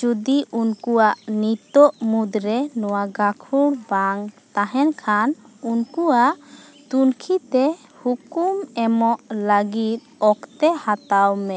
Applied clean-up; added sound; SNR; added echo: none; none; none; none.